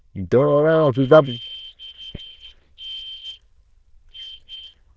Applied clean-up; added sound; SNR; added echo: neural diffusion model UNIVERSE++.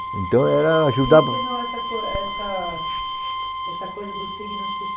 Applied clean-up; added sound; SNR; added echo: none; Bowed string instrument; 6 dB; none.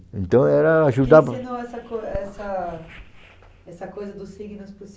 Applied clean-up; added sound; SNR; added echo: none; none; none; none.